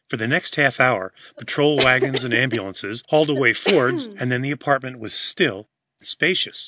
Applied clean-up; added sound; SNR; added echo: none; Cough; 7 dB; none.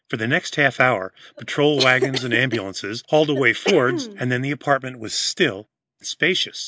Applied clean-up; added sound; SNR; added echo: neural mask model Resemble Enhance denoiser.